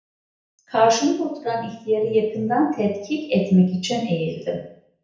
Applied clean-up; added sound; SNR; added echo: none; none; none; reverberation time 0.5 s.